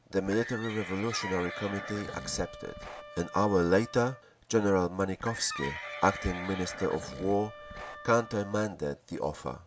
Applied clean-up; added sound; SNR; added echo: none; Livestock, farm animals, working animals + Wind instrument, woodwind instrument; 11 dB; none.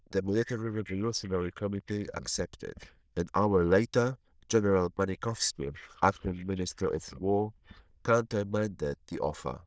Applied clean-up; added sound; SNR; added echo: neural diffusion model UNIVERSE++.